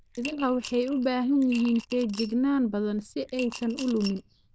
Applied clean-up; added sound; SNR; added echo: neural diffusion model UNIVERSE++.